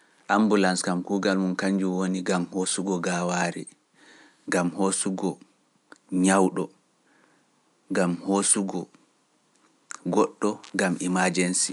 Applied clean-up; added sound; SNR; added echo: none; none; none; none.